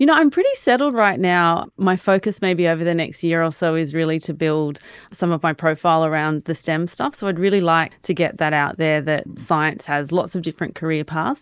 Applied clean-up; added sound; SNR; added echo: neural mask model Resemble Enhance denoiser.